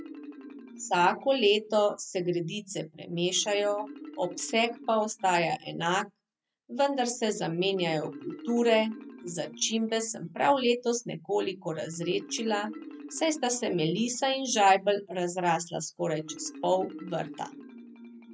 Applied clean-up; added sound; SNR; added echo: neural mask model RNNoise.